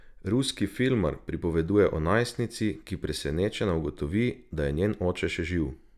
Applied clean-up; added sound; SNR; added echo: none; none; none; none.